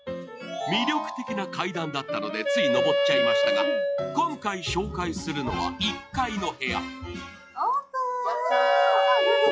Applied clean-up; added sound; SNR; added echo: classical method log-MMSE.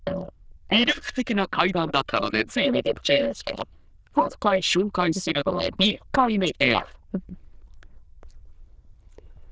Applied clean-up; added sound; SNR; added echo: neural diffusion model UNIVERSE++.